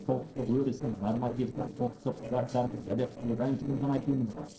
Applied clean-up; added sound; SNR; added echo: neural separator model SepFormer DNS4.